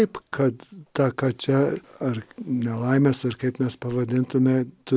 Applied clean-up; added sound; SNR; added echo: none; none; none; none.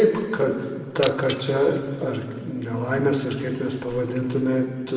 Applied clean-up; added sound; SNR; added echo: none; Shatter; 20 dB; reverberation time 2.0 s.